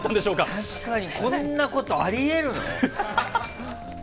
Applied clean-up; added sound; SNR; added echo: none; Buzz + Clapping; 18 dB; none.